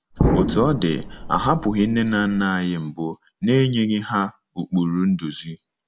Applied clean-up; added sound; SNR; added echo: none; Explosion; 3 dB; none.